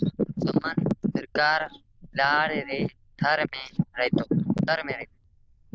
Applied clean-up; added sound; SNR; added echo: neural diffusion model UNIVERSE++.